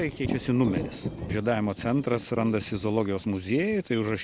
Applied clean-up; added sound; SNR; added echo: none; Thunder; 10 dB; none.